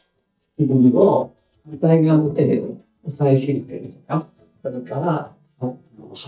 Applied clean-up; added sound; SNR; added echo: neural mask model DeepFilterNet 3.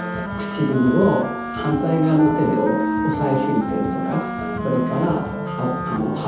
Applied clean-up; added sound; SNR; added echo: none; Wind instrument, woodwind instrument; 5 dB; reverberation time 0.8 s.